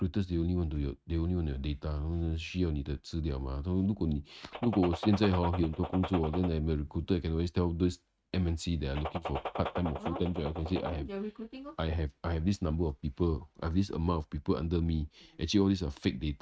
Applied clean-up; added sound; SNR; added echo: neural mask model RNNoise.